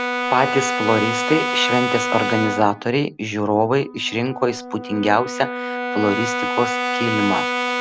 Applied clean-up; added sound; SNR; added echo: none; Brass instrument; 3 dB; none.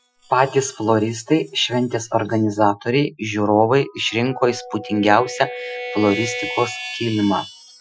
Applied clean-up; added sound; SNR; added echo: classical method Wiener filter.